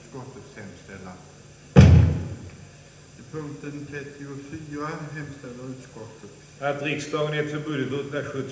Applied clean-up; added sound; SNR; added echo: none; none; none; reverberation time 0.8 s.